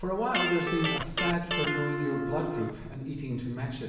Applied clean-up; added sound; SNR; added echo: none; Electric guitar; 1 dB; reverberation time 0.9 s.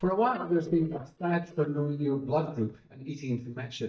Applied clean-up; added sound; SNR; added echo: neural mask model DeepFilterNet 3.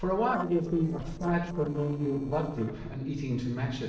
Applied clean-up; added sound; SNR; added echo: neural separator model SepFormer DNS4.